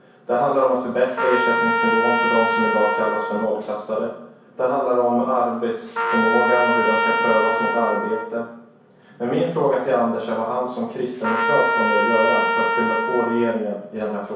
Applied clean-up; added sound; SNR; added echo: none; Trumpet; 0 dB; reverberation time 0.6 s.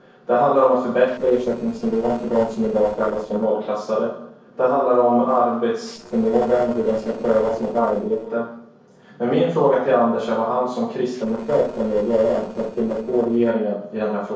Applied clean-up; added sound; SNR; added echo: neural separator model SepFormer DNS4.